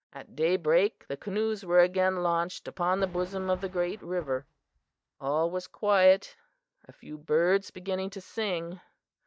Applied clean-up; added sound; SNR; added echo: neural mask model DeepFilterNet 3.